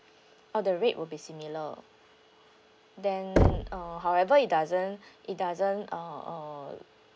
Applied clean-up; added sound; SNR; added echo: none; Knock; 0 dB; none.